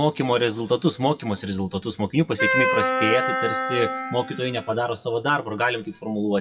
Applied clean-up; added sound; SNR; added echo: classical method WPE with log-MMSE.